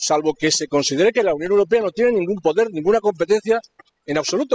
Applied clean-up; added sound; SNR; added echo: classical method spectral subtraction.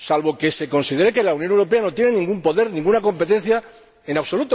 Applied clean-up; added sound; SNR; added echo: none; none; none; none.